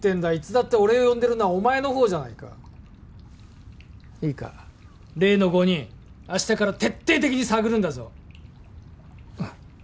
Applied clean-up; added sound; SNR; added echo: none; none; none; none.